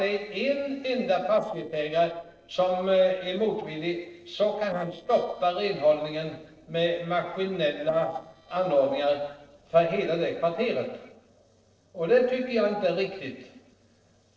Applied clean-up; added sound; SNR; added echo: neural separator model SepFormer DNS4.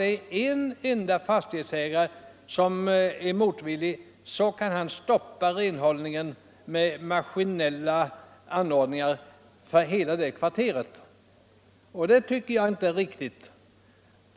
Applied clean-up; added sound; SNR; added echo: none; none; none; none.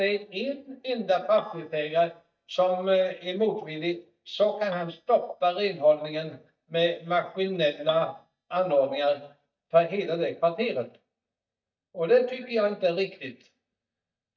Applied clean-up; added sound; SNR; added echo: neural mask model DeepFilterNet 3.